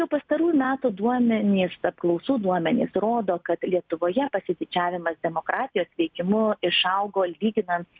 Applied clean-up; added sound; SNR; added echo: none; none; none; none.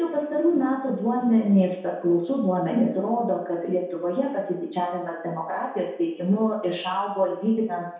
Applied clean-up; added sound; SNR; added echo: none; none; none; reverberation time 0.7 s.